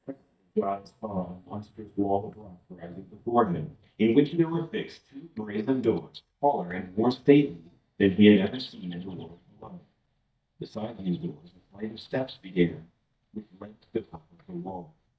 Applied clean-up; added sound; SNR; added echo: neural mask model DeepFilterNet 3.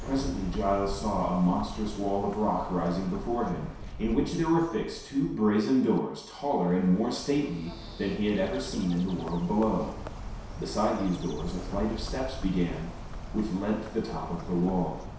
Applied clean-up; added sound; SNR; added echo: none; Bird; 10 dB; reverberation time 0.7 s.